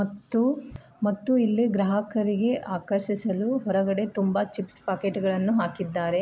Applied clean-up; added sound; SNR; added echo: none; none; none; none.